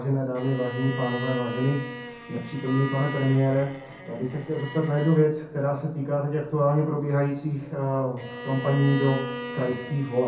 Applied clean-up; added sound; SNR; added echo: none; Bowed string instrument; 12 dB; reverberation time 0.6 s.